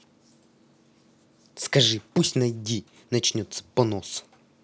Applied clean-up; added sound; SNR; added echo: none; none; none; none.